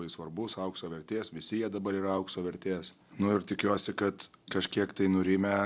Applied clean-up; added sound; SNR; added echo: none; none; none; none.